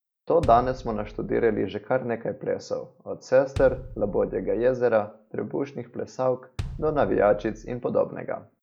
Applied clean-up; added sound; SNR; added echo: none; Bass drum; 14 dB; none.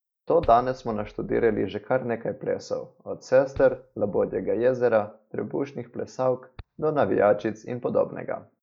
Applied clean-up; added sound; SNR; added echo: neural mask model DeepFilterNet 3.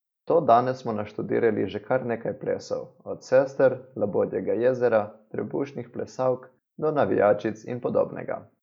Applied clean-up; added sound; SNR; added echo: none; none; none; none.